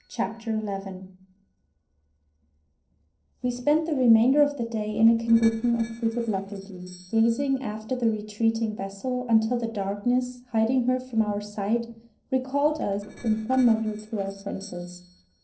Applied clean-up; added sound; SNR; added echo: neural separator model SepFormer DNS4.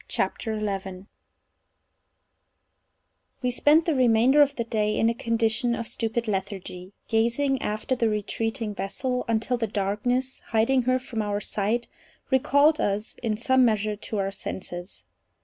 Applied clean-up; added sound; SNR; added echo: none; none; none; none.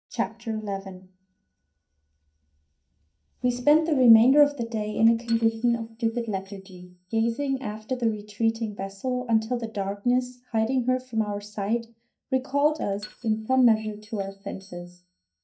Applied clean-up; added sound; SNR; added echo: neural mask model DeepFilterNet 3.